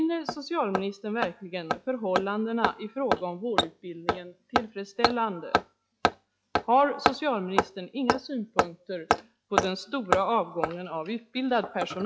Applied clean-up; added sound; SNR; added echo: classical method log-MMSE.